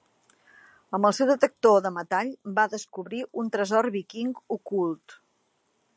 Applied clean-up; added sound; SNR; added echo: none; none; none; none.